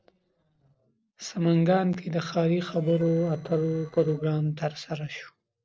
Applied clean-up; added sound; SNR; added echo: neural separator model SepFormer DNS4.